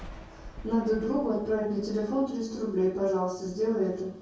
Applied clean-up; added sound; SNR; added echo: none; Thunder; 19 dB; reverberation time 0.6 s.